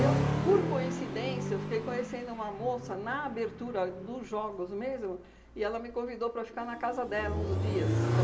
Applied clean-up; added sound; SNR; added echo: none; Accelerating, revving, vroom; 0 dB; reverberation time 2.3 s.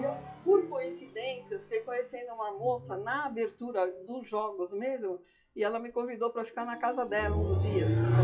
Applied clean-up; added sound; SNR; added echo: classical method WPE with log-MMSE.